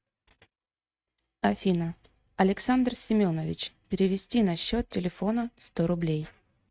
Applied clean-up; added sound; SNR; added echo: neural mask model RNNoise.